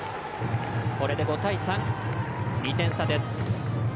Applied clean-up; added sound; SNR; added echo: none; none; none; none.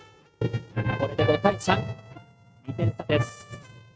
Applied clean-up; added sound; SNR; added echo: neural mask model RNNoise.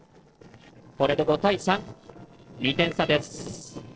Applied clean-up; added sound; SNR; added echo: neural separator model SepFormer DNS4.